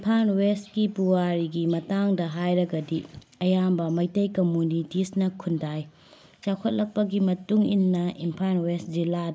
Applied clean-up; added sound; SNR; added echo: none; none; none; none.